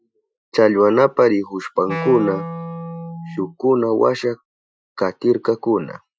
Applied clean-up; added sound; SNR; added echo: classical method Wiener filter.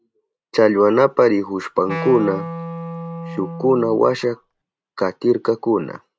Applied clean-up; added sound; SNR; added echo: none; Wind instrument, woodwind instrument; 11 dB; none.